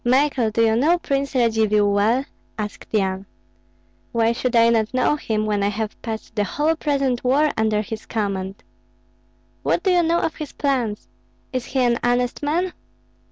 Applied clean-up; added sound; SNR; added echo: none; none; none; none.